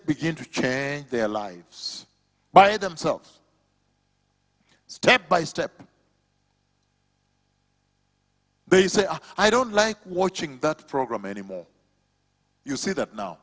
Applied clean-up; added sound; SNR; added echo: none; none; none; none.